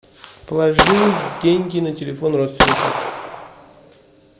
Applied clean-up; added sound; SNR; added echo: none; Gunshot, gunfire; 0 dB; none.